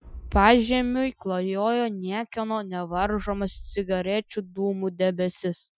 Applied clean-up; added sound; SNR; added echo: classical method Wiener filter.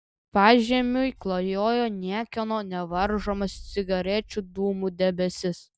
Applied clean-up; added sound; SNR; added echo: neural mask model DeepFilterNet 3.